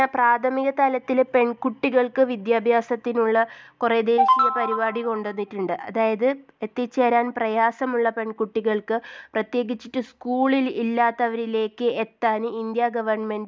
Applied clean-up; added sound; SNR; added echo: none; none; none; none.